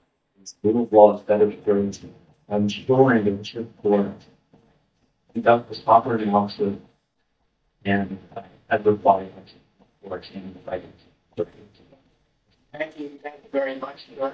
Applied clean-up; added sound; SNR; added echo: neural mask model DeepFilterNet 3.